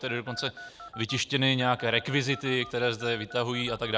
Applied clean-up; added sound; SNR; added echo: none; Telephone; 15 dB; none.